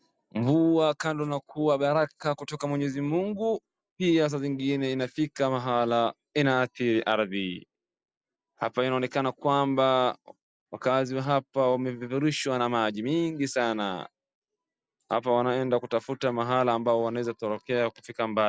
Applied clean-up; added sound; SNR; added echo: none; none; none; none.